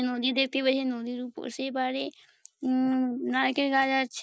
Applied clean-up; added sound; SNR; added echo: none; none; none; none.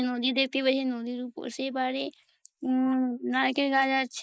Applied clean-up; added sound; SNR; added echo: neural mask model Resemble Enhance denoiser.